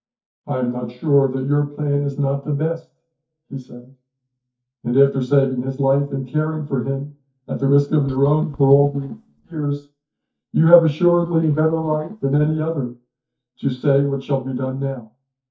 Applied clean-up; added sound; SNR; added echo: neural mask model DeepFilterNet 3.